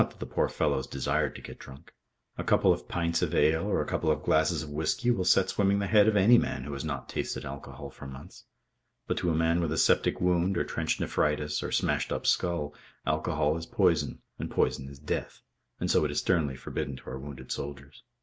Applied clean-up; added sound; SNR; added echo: none; none; none; none.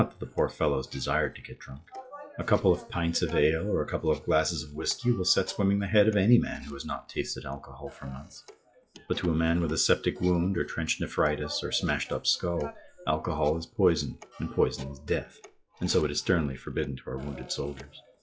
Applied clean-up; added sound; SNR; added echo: classical method log-MMSE.